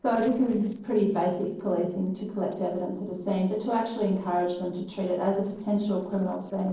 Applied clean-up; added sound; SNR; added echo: neural separator model SepFormer DNS4.